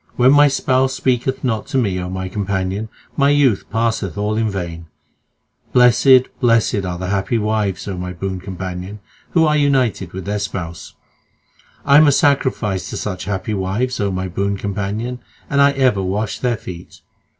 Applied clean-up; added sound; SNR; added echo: none; none; none; none.